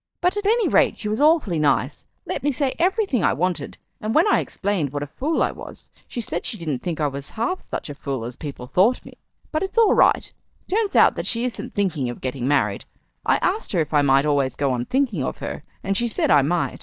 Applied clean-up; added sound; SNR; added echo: neural mask model DeepFilterNet 3.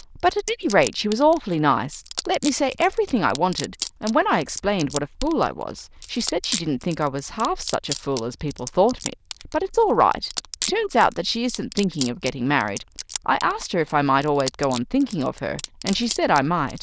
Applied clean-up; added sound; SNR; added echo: neural diffusion model UNIVERSE++.